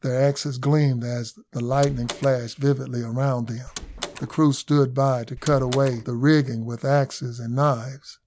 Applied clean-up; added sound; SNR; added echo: none; Door; 15 dB; none.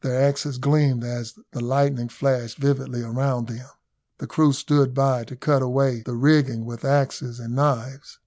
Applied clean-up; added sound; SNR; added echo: none; none; none; none.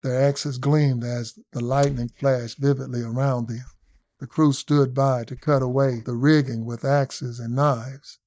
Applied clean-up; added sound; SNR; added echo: neural mask model DeepFilterNet 3.